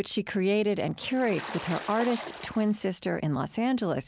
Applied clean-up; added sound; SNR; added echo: none; Water / Splash, splatter; 12 dB; none.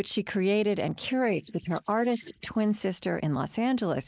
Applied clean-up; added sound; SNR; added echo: neural mask model Resemble Enhance denoiser.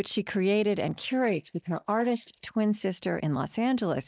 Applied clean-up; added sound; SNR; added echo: neural mask model DeepFilterNet 3.